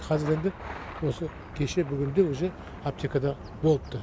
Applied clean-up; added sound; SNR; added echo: none; Thunder; 18 dB; none.